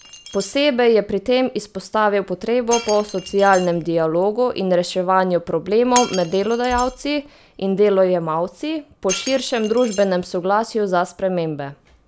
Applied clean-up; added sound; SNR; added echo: none; Shatter; 17 dB; none.